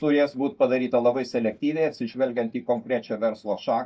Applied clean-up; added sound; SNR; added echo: neural mask model DeepFilterNet 3.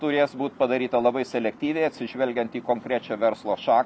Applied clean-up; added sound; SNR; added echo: none; none; none; none.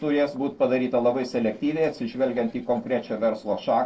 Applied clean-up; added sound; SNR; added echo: neural separator model SepFormer DNS4.